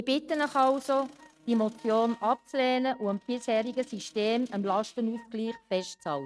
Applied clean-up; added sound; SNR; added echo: neural mask model RNNoise.